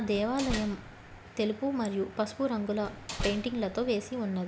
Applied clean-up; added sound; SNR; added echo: none; Slam; 8 dB; none.